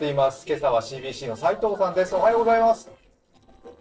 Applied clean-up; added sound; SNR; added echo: neural separator model SepFormer DNS4.